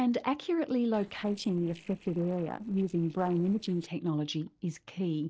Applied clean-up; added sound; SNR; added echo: neural separator model SepFormer DNS4.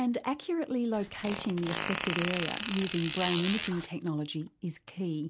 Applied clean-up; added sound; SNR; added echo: none; Fart; 1 dB; none.